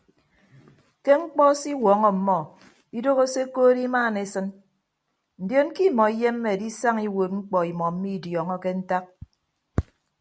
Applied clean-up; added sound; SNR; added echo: none; none; none; none.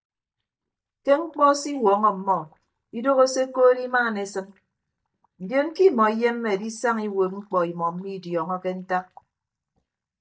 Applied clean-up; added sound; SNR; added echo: neural mask model DeepFilterNet 3.